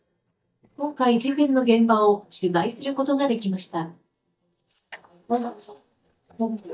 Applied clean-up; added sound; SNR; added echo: neural mask model DeepFilterNet 3.